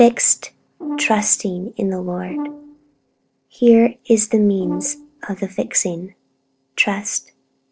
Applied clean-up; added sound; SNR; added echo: neural separator model SepFormer DNS4.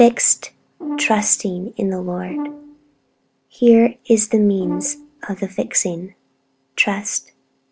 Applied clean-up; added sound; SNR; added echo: none; Brass instrument; 10 dB; none.